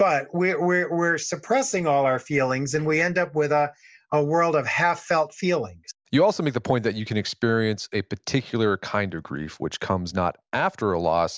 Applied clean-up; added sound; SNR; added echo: none; none; none; none.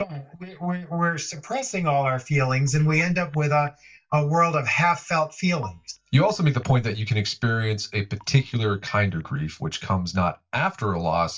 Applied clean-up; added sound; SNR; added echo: neural mask model DeepFilterNet 3.